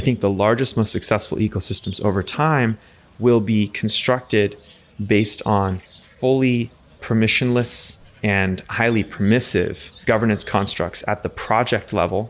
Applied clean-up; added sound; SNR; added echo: none; Bird vocalization, bird call, bird song; 7 dB; none.